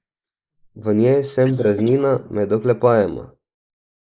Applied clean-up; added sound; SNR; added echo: neural mask model Resemble Enhance denoiser.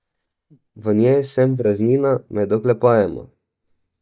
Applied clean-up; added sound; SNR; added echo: neural mask model DeepFilterNet 3.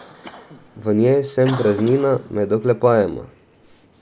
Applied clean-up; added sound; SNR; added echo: none; Cough; 19 dB; none.